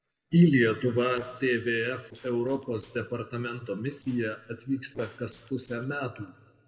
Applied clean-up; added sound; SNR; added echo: neural separator model SepFormer DNS4.